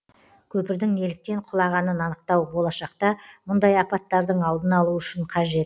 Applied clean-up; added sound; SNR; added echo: none; none; none; none.